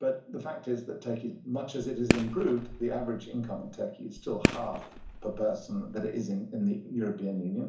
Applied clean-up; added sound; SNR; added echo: none; Fireworks; 1 dB; reverberation time 0.7 s.